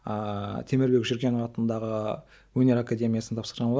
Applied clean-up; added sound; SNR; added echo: none; none; none; none.